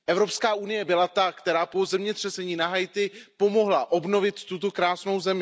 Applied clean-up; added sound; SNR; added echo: none; none; none; none.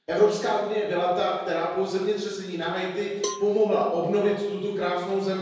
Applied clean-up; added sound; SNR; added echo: none; Cowbell; 14 dB; reverberation time 1.2 s.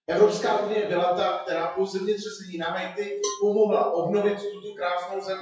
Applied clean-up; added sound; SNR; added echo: classical method WPE with log-MMSE.